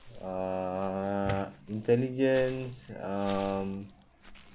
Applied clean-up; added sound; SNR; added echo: none; Walk, footsteps / Bird; 18 dB; none.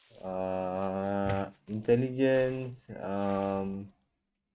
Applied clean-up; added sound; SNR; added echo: neural mask model RNNoise.